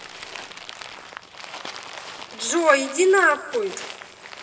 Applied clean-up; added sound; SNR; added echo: none; Crumpling, crinkling; 14 dB; reverberation time 2.9 s.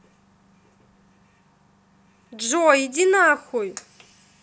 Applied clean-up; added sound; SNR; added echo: none; none; none; none.